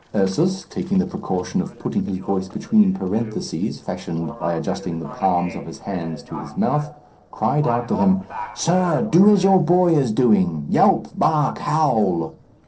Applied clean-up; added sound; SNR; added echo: neural separator model SepFormer DNS4.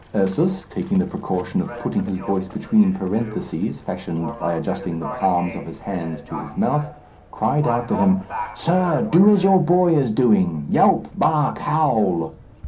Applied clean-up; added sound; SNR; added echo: none; Livestock, farm animals, working animals; 15 dB; reverberation time 0.3 s.